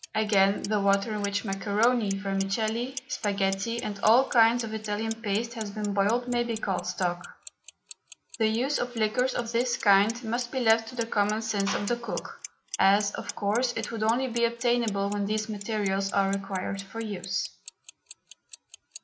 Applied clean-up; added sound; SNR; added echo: none; Clock; 17 dB; none.